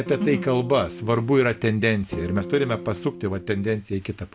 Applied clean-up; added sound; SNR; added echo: none; Electric guitar / Strum; 13 dB; none.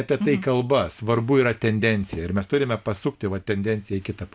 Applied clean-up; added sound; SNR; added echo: none; none; none; none.